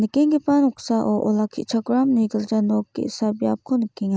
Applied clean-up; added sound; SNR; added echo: none; none; none; none.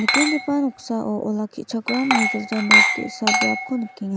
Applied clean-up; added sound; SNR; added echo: none; Glass; -2 dB; none.